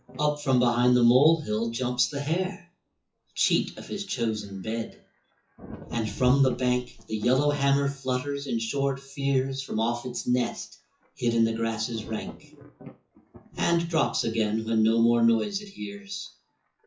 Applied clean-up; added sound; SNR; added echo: classical method WPE with log-MMSE.